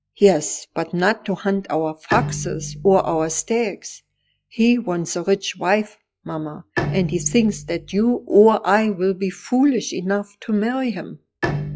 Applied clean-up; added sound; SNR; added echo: classical method log-MMSE.